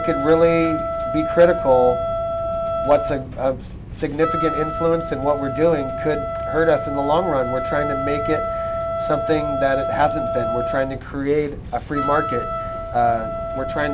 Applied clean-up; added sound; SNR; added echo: none; Wind instrument, woodwind instrument; 4 dB; none.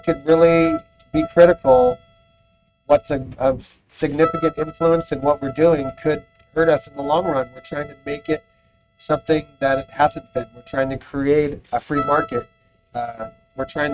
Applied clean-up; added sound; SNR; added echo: neural mask model RNNoise.